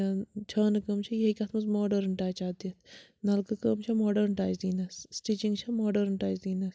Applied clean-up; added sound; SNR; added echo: none; none; none; none.